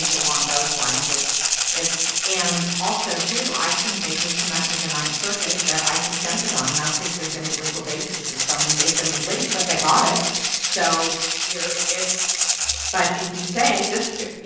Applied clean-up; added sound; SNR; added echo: none; Rattle (instrument); -3 dB; reverberation time 1.1 s.